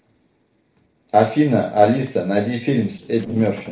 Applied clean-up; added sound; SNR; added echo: neural separator model SepFormer DNS4.